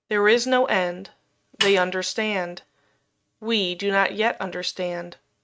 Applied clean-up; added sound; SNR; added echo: neural mask model RNNoise.